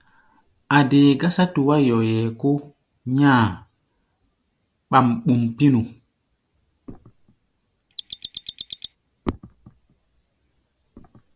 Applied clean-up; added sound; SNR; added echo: none; Mechanisms; 14 dB; none.